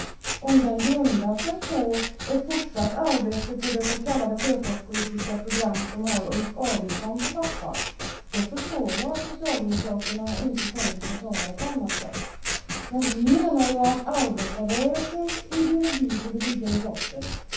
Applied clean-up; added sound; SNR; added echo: none; Scissors; 6 dB; reverberation time 0.7 s.